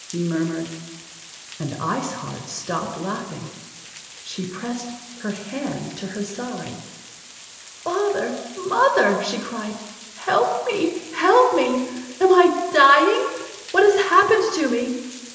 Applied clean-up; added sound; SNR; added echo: none; Water; 19 dB; reverberation time 1.4 s.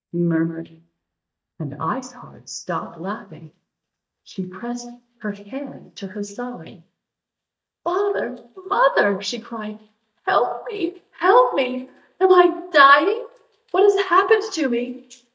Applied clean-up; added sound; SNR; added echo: neural mask model DeepFilterNet 3.